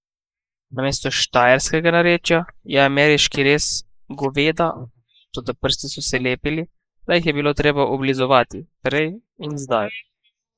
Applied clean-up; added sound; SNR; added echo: neural mask model Resemble Enhance denoiser.